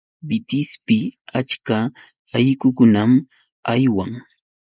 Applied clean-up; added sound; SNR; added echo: neural mask model Resemble Enhance denoiser.